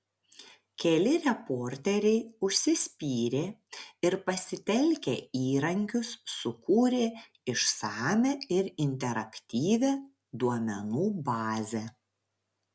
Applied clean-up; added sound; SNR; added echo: none; none; none; none.